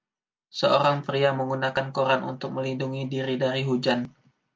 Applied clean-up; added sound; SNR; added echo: none; none; none; none.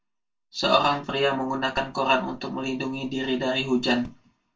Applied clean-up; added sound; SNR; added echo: none; none; none; reverberation time 0.2 s.